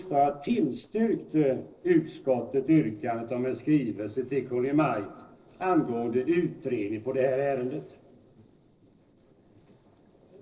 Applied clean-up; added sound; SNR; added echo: neural separator model SepFormer DNS4.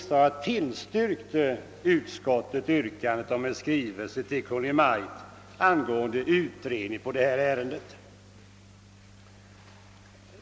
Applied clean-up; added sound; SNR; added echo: none; none; none; none.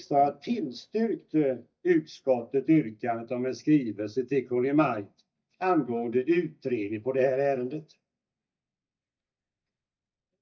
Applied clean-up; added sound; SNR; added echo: neural mask model DeepFilterNet 3.